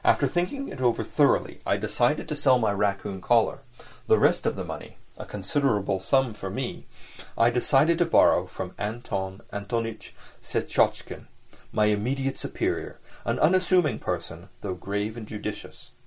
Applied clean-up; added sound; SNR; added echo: none; none; none; none.